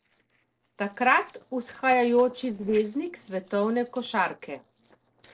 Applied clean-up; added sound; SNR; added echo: neural separator model SepFormer DNS4.